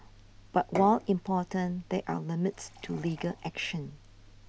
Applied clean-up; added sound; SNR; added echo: none; Fill (with liquid) / Glass / Water; 15 dB; none.